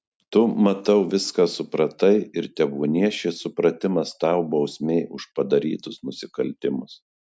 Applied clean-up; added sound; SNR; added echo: none; none; none; none.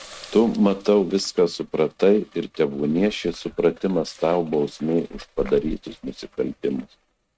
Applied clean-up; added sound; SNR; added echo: neural mask model RNNoise.